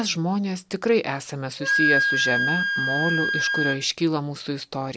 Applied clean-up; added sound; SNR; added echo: none; Wind instrument, woodwind instrument; 0 dB; none.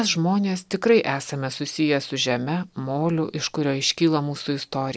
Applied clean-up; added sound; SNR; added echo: none; none; none; none.